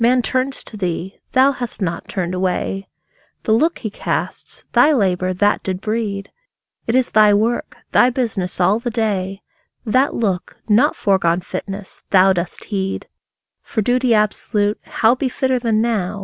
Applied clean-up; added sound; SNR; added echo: none; none; none; none.